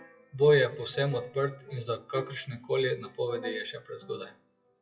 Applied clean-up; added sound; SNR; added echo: classical method WPE with log-MMSE.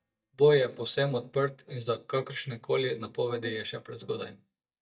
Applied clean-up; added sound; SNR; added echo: neural mask model DeepFilterNet 3.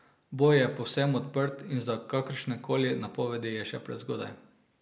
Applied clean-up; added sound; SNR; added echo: none; none; none; none.